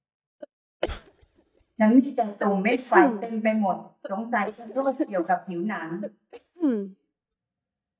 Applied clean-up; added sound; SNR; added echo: neural mask model DeepFilterNet 3.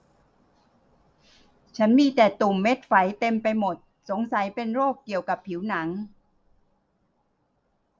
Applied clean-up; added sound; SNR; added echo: none; none; none; none.